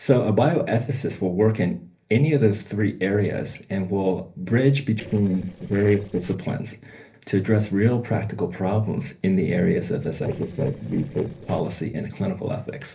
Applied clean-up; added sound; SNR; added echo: neural separator model SepFormer DNS4.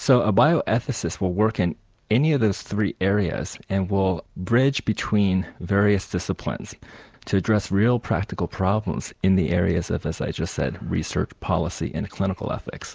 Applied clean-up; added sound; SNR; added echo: none; none; none; none.